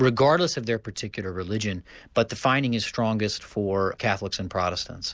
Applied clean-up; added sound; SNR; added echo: none; none; none; none.